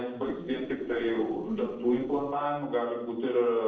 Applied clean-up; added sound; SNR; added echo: neural separator model SepFormer DNS4.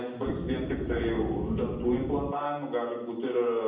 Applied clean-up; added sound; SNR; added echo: none; Wind instrument, woodwind instrument; 4 dB; reverberation time 0.9 s.